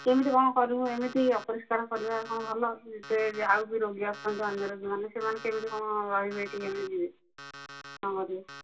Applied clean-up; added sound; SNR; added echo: none; Alarm; 18 dB; reverberation time 0.2 s.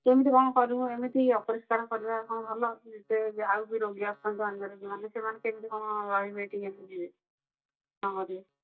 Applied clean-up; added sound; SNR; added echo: neural mask model DeepFilterNet 3.